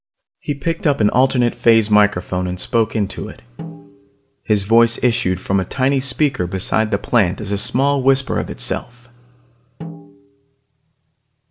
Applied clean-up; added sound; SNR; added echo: none; Snare drum; 17 dB; none.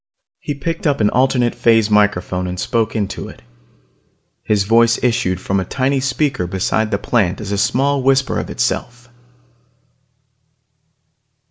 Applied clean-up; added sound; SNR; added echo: none; none; none; none.